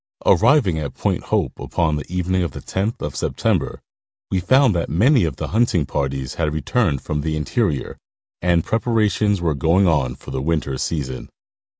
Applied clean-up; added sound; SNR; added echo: none; none; none; none.